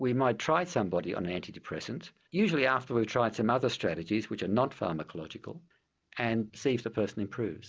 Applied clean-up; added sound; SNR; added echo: none; none; none; none.